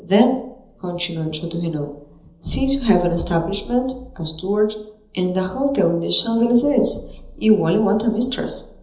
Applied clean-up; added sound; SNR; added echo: none; none; none; reverberation time 1.2 s.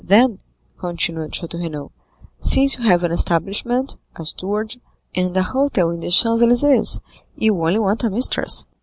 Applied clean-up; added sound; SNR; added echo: none; none; none; none.